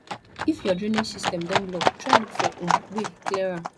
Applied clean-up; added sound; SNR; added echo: none; Livestock, farm animals, working animals; -2 dB; none.